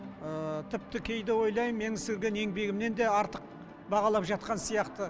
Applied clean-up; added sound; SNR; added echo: none; none; none; none.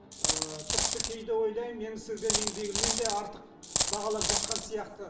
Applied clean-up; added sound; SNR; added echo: none; Coin (dropping); -5 dB; reverberation time 0.7 s.